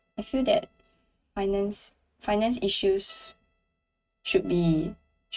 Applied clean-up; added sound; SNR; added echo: neural mask model RNNoise.